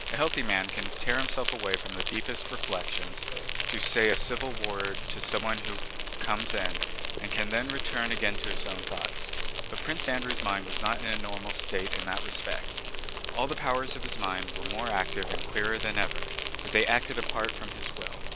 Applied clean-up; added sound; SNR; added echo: none; Insect; -1 dB; none.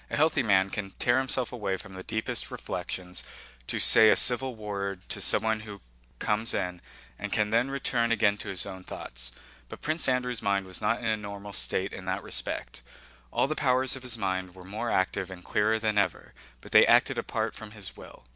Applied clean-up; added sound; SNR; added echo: none; none; none; none.